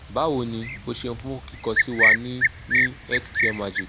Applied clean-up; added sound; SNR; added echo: none; Cricket; -5 dB; none.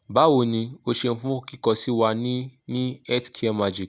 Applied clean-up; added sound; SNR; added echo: none; none; none; none.